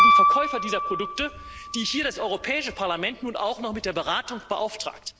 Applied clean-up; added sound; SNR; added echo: none; Piano; -3 dB; none.